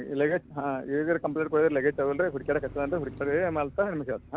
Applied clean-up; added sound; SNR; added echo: none; Car passing by; 18 dB; none.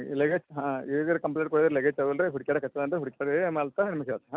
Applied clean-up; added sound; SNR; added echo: none; none; none; none.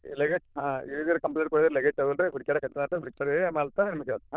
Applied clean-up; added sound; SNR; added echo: neural diffusion model UNIVERSE++.